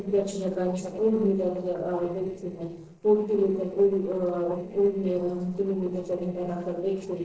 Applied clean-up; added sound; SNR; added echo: neural separator model SepFormer DNS4.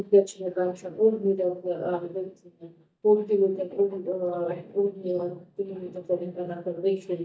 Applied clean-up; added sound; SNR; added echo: neural mask model DeepFilterNet 3.